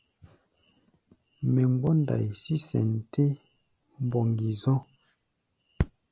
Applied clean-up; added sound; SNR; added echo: none; none; none; none.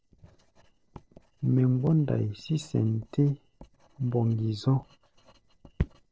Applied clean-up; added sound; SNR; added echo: neural separator model SepFormer DNS4.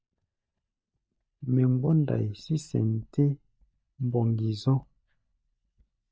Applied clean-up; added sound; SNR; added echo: neural mask model DeepFilterNet 3.